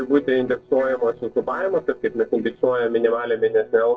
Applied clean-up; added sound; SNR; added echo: neural separator model SepFormer DNS4.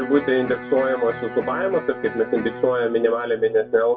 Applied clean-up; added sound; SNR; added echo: none; Electric guitar; 12 dB; reverberation time 0.2 s.